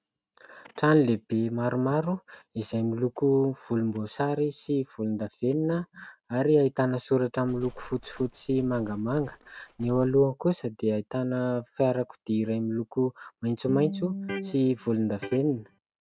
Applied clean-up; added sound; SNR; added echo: neural mask model RNNoise.